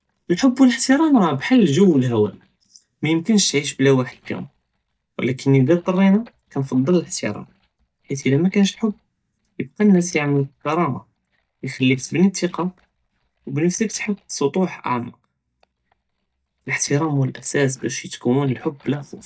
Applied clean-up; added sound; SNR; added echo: neural mask model DeepFilterNet 3.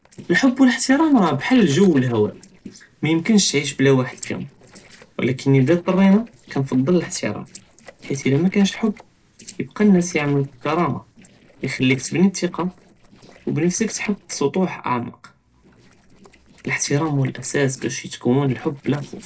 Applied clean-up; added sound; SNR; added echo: neural separator model SepFormer DNS4.